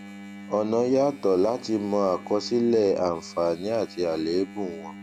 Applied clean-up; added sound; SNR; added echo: none; Engine; 18 dB; none.